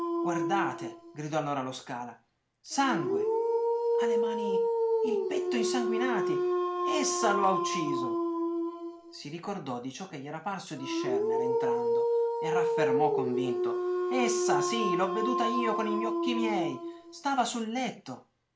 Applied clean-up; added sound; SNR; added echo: none; Dog; -3 dB; none.